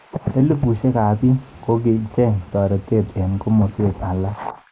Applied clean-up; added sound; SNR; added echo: neural mask model Resemble Enhance denoiser.